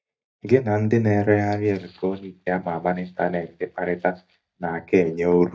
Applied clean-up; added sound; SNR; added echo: neural mask model DeepFilterNet 3.